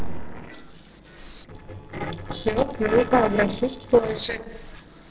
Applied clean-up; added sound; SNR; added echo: neural separator model SepFormer DNS4.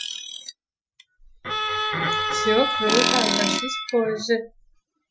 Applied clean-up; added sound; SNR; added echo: classical method Wiener filter.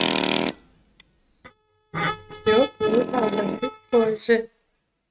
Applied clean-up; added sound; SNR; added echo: neural mask model RNNoise.